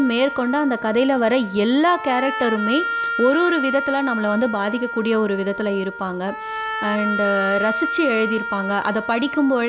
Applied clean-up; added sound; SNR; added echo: none; Wind instrument, woodwind instrument; 6 dB; none.